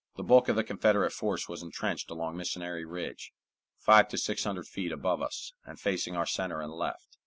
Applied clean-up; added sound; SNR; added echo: none; none; none; none.